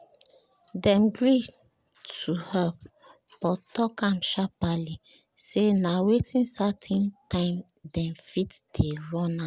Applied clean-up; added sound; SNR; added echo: none; none; none; none.